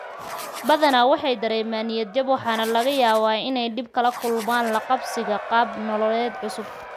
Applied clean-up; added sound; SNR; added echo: none; Writing + Crowd / Cheering; 13 dB; none.